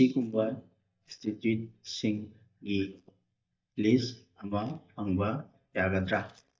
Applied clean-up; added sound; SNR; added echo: neural mask model DeepFilterNet 3.